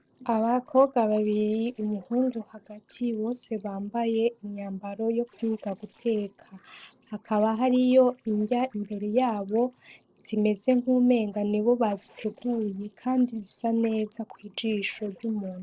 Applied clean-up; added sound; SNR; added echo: neural separator model SepFormer DNS4.